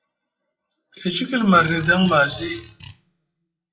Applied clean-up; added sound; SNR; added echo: classical method WPE with log-MMSE.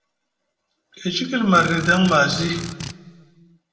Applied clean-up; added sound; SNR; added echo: none; Drill; 11 dB; reverberation time 1.2 s.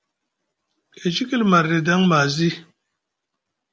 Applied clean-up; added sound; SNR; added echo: none; none; none; none.